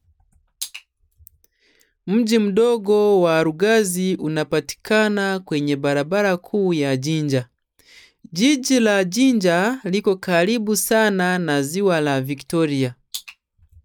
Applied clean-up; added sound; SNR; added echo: none; none; none; none.